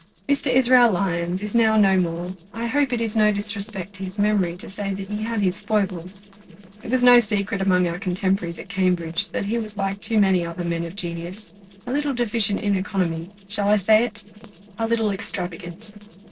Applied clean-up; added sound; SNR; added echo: neural separator model SepFormer DNS4.